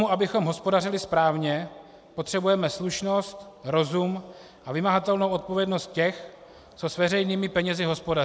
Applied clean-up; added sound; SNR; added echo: none; none; none; none.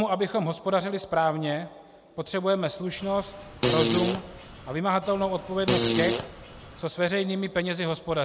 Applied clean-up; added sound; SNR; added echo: none; Fart; -2 dB; none.